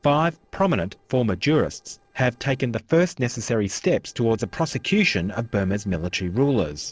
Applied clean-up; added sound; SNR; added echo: neural separator model SepFormer DNS4.